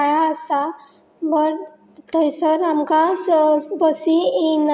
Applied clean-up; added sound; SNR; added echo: none; none; none; none.